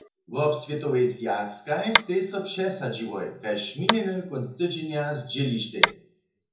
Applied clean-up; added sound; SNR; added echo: none; Tap; 3 dB; reverberation time 0.6 s.